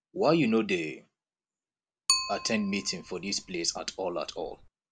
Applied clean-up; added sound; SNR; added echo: none; Bicycle; 5 dB; none.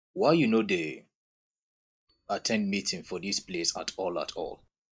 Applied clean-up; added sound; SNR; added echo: neural mask model DeepFilterNet 3.